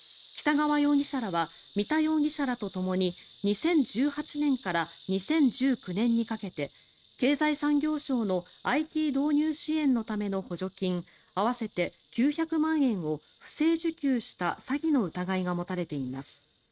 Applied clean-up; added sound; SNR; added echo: neural mask model RNNoise.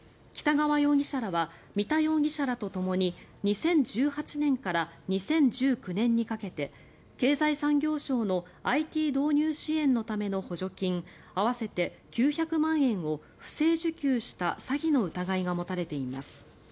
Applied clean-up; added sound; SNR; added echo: none; none; none; none.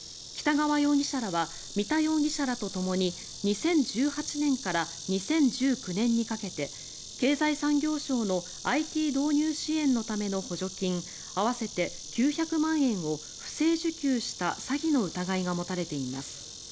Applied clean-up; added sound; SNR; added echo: none; Insect; 13 dB; none.